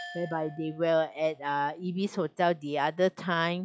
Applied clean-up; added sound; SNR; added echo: classical method log-MMSE.